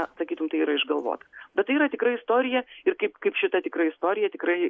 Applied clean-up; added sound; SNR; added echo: none; none; none; none.